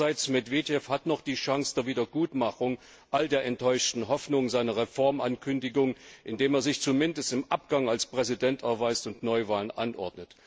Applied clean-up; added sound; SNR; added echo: none; none; none; none.